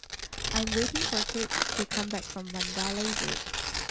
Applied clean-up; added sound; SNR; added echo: none; Tearing; -3 dB; none.